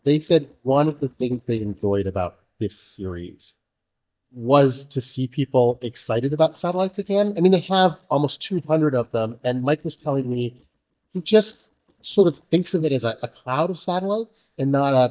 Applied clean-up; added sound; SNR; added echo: neural mask model DeepFilterNet 3.